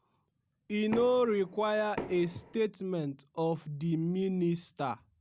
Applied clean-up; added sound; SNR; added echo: none; Knock; 12 dB; none.